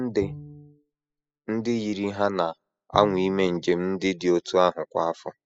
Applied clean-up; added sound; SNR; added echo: classical method spectral subtraction.